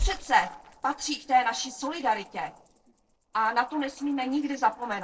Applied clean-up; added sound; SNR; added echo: neural separator model SepFormer DNS4.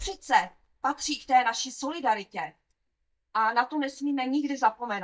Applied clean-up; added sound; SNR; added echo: neural mask model DeepFilterNet 3.